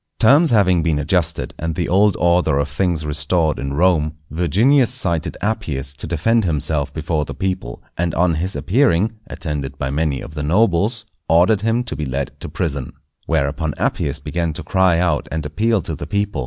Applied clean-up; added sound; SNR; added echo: none; none; none; none.